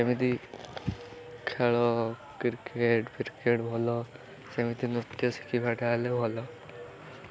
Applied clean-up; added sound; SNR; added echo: none; none; none; none.